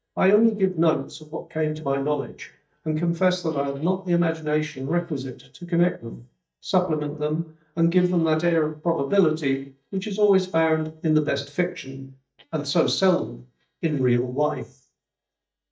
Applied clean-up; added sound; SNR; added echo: neural mask model DeepFilterNet 3.